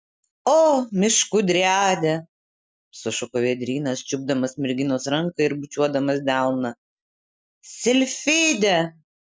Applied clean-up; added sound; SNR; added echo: none; none; none; none.